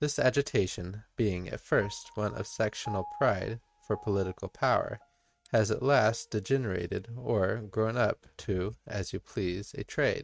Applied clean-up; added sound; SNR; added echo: neural mask model RNNoise.